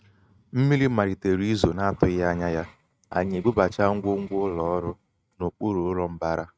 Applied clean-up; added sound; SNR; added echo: neural mask model RNNoise.